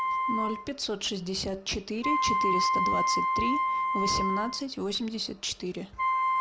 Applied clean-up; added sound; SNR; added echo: none; Wind instrument, woodwind instrument; -4 dB; none.